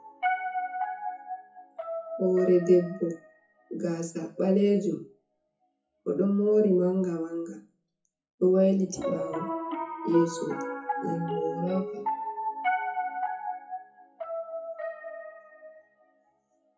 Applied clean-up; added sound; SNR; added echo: classical method WPE with log-MMSE.